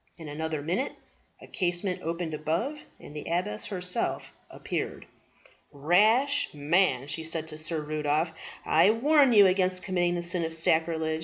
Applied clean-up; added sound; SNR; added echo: none; none; none; none.